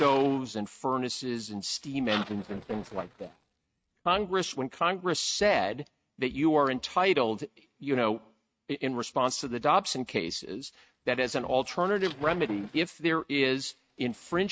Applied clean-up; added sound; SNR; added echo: neural mask model RNNoise.